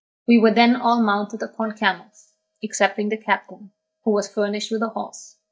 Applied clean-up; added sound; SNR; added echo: neural mask model DeepFilterNet 3.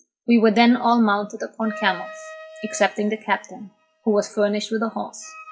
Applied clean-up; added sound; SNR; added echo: classical method WPE with log-MMSE.